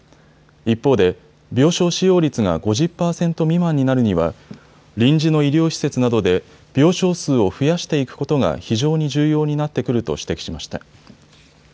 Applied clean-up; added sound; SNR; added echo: none; none; none; none.